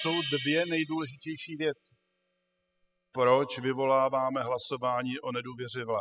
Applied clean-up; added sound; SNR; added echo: classical method spectral subtraction.